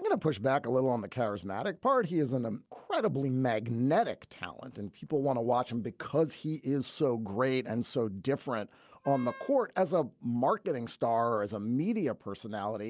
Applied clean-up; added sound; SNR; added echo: none; Wind instrument, woodwind instrument; 19 dB; none.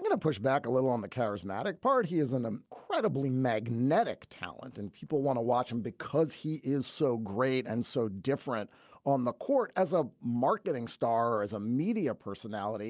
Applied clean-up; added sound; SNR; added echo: none; none; none; none.